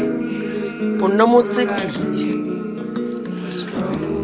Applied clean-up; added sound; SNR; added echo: none; Acoustic guitar; -1 dB; none.